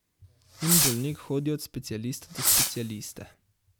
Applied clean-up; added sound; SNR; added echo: none; Fireworks; -4 dB; none.